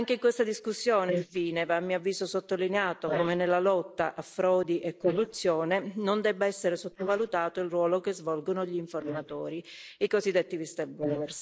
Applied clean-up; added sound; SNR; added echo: neural mask model Resemble Enhance denoiser.